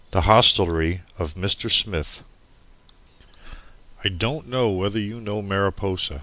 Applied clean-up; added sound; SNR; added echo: none; none; none; none.